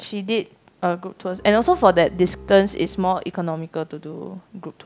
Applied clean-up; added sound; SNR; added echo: none; Bowed string instrument; 19 dB; none.